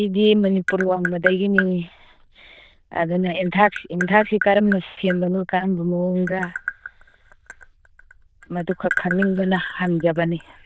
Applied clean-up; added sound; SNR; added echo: neural diffusion model UNIVERSE++.